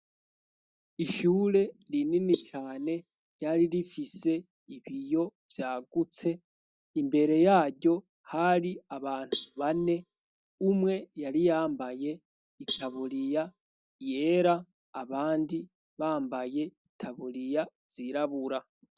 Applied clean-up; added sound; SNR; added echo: neural mask model DeepFilterNet 3.